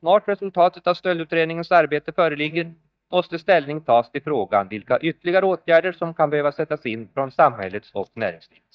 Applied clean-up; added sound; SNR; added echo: neural mask model DeepFilterNet 3.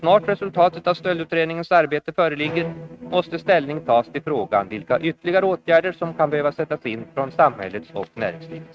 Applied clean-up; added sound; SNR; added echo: neural mask model RNNoise.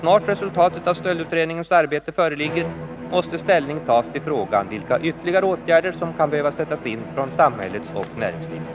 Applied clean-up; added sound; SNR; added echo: none; Bowed string instrument; 12 dB; none.